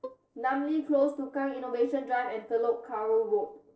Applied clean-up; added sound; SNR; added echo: neural separator model SepFormer DNS4.